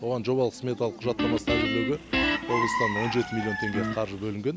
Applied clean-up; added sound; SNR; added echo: none; Guitar + Chicken, rooster; 0 dB; none.